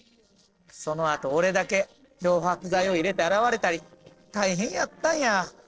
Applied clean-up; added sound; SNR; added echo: neural separator model SepFormer DNS4.